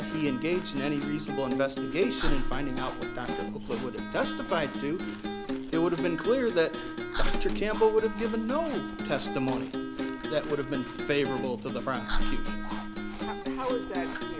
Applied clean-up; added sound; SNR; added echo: none; Acoustic guitar + Chewing, mastication; 1 dB; none.